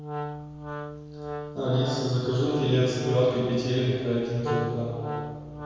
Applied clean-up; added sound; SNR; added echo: none; Wind instrument, woodwind instrument; 8 dB; reverberation time 1.8 s.